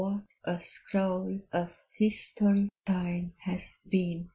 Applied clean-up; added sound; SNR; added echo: none; none; none; none.